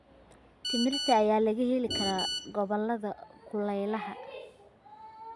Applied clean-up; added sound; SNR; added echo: none; Telephone; 5 dB; none.